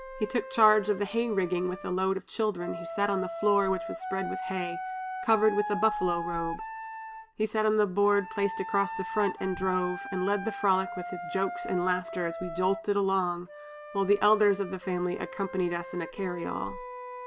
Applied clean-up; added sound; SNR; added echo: none; Wind instrument, woodwind instrument; 9 dB; none.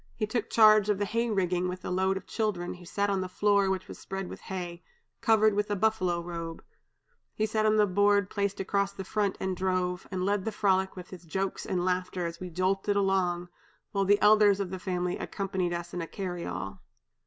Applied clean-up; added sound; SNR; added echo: none; none; none; none.